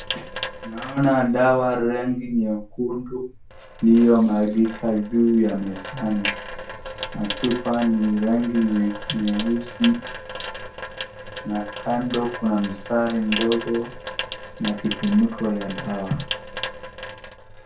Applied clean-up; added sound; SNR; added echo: none; Sink (filling or washing) / Water tap, faucet; 10 dB; reverberation time 0.2 s.